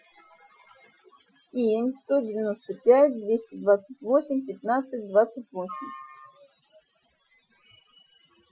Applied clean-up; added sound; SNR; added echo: classical method Wiener filter.